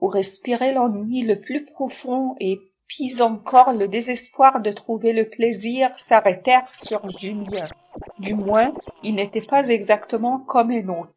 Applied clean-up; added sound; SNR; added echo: neural separator model SepFormer DNS4.